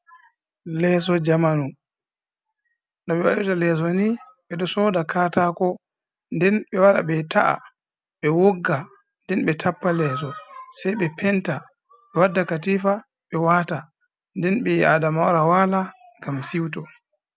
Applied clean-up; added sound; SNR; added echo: none; none; none; none.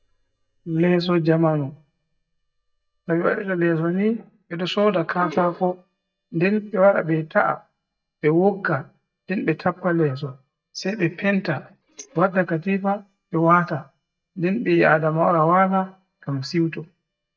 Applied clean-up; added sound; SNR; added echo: neural mask model DeepFilterNet 3.